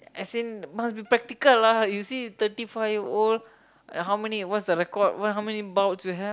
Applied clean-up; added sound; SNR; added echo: none; none; none; none.